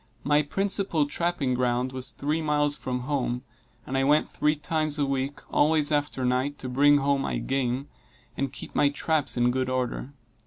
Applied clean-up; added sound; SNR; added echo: none; none; none; none.